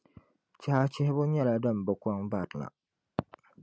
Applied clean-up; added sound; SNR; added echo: none; none; none; none.